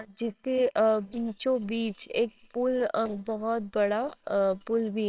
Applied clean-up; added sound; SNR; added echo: neural separator model SepFormer WHAMR!.